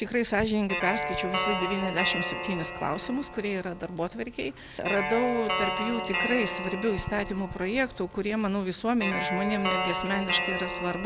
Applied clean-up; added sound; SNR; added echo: none; Guitar; 3 dB; none.